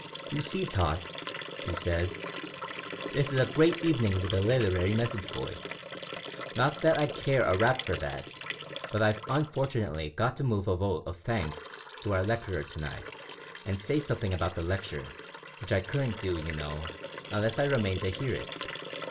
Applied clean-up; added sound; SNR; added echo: none; Liquid; 10 dB; reverberation time 0.2 s.